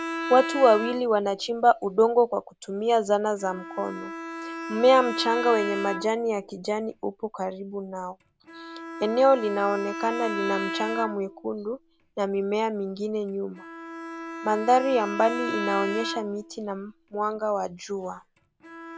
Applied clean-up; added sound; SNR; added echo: none; Bowed string instrument; 10 dB; none.